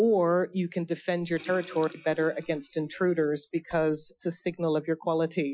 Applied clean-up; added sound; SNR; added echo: classical method Wiener filter.